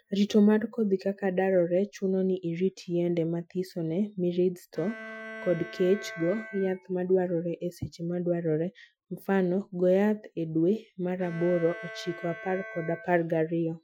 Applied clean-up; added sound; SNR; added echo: classical method Wiener filter.